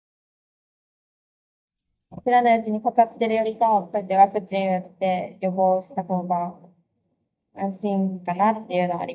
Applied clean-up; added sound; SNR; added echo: neural mask model DeepFilterNet 3.